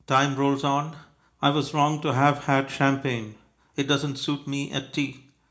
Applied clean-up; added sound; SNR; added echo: none; none; none; reverberation time 0.4 s.